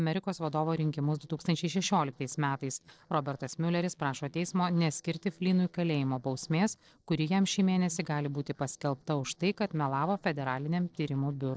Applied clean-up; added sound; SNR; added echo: neural separator model SepFormer DNS4.